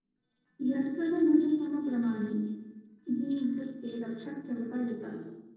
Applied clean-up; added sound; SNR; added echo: neural separator model SepFormer DNS4.